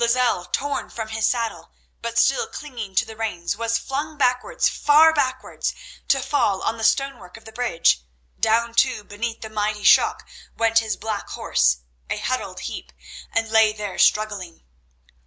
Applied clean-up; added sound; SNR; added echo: none; none; none; none.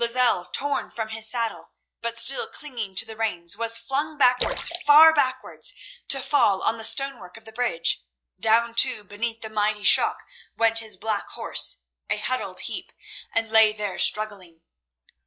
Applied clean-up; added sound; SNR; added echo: classical method log-MMSE.